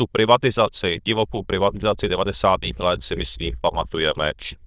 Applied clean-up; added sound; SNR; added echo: neural diffusion model UNIVERSE++.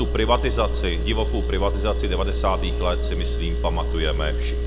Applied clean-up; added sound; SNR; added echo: none; Engine; -3 dB; none.